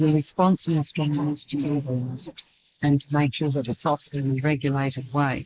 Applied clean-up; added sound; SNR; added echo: neural mask model Resemble Enhance denoiser.